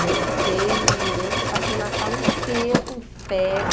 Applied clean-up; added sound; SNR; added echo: none; Mechanisms; -4 dB; none.